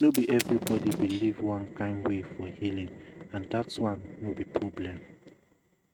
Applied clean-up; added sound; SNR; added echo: neural mask model RNNoise.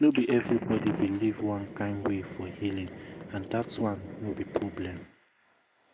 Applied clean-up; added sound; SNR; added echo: neural mask model Resemble Enhance denoiser.